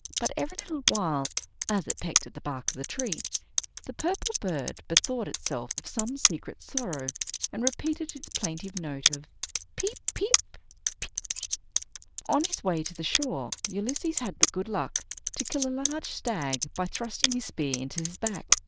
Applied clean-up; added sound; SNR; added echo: neural diffusion model UNIVERSE++.